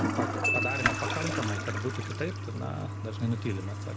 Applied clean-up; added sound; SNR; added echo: none; Toilet flush + Glockenspiel; -3 dB; none.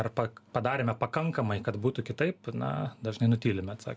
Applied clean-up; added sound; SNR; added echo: none; none; none; none.